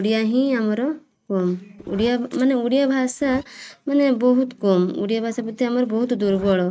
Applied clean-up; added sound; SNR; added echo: neural mask model RNNoise.